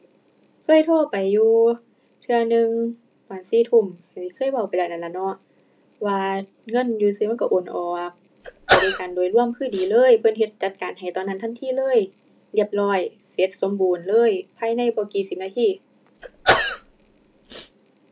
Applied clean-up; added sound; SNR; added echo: none; Sneeze / Cough; 2 dB; none.